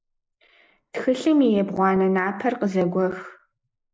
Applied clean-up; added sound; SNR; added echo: neural mask model Resemble Enhance denoiser.